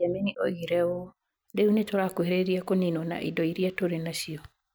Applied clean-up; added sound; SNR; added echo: none; none; none; none.